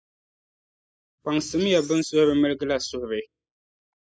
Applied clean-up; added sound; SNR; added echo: classical method spectral subtraction.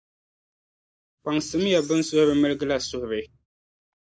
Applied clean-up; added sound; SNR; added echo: none; Squeak; 20 dB; none.